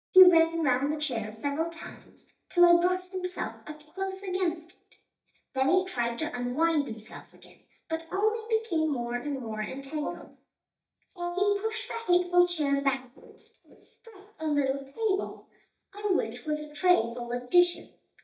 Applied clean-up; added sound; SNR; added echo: neural mask model DeepFilterNet 3.